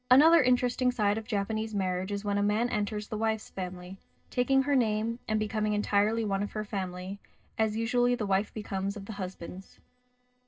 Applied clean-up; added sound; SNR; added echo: neural separator model SepFormer DNS4.